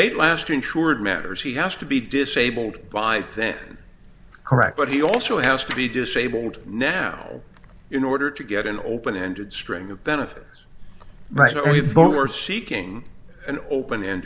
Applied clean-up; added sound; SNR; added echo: none; none; none; none.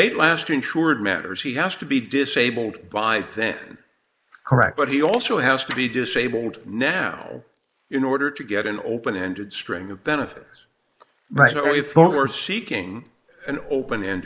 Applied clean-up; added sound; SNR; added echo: neural mask model Resemble Enhance denoiser.